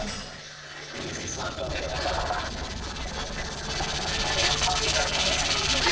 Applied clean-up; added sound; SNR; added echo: neural separator model SepFormer DNS4.